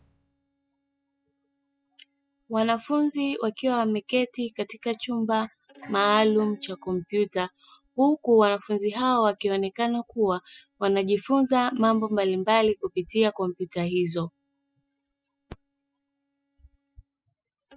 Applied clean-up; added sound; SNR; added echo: classical method spectral subtraction.